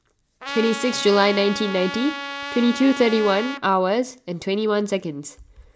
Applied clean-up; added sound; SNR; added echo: none; Trumpet; 9 dB; none.